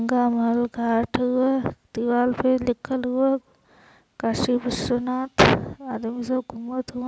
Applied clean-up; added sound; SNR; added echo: none; none; none; none.